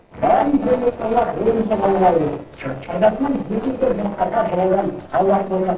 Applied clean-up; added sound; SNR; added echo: neural separator model SepFormer DNS4.